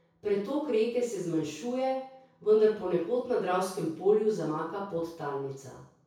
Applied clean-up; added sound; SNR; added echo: none; none; none; reverberation time 0.6 s.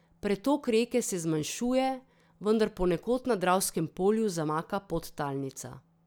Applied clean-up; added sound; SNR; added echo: none; none; none; none.